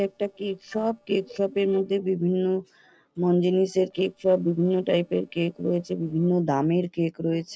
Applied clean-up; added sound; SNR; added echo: neural separator model SepFormer DNS4.